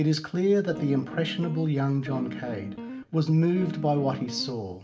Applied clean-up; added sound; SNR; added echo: none; Guitar; 11 dB; reverberation time 0.7 s.